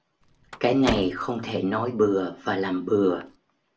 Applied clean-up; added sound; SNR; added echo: none; Car; 14 dB; none.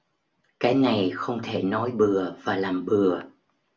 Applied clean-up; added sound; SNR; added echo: none; none; none; none.